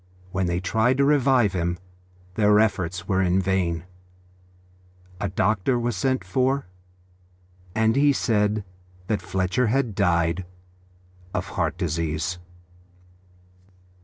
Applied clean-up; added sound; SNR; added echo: none; none; none; none.